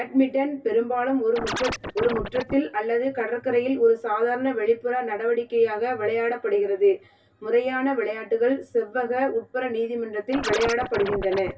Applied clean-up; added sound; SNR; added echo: none; Scratching (performance technique); 7 dB; reverberation time 0.1 s.